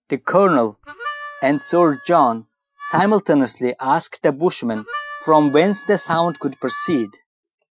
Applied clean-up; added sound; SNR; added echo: classical method Wiener filter.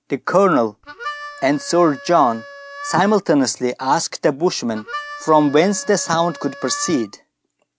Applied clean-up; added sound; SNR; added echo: none; Harmonica; 15 dB; none.